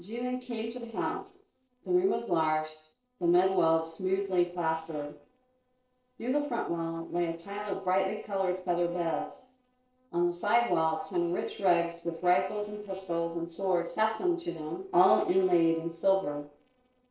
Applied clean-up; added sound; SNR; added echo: neural separator model SepFormer DNS4.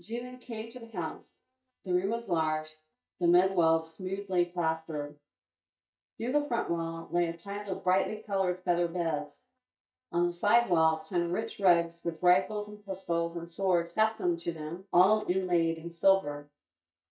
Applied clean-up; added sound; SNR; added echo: neural mask model DeepFilterNet 3.